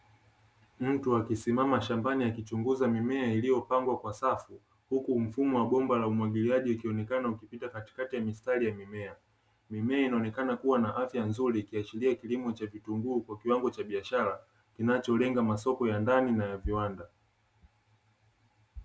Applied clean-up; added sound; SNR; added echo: none; none; none; none.